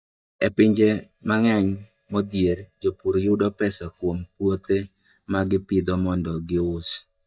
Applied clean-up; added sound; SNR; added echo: neural mask model DeepFilterNet 3.